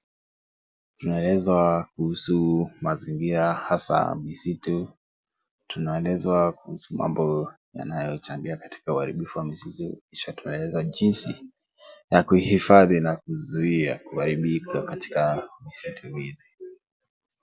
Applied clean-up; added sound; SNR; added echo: none; none; none; none.